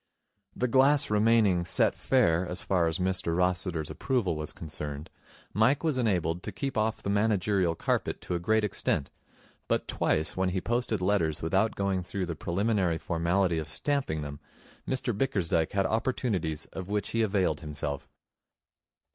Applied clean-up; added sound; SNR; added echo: none; none; none; none.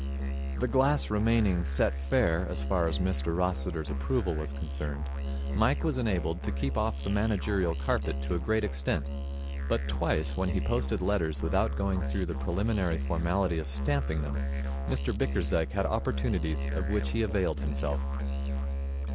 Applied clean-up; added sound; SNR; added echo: none; Musical instrument; 1 dB; none.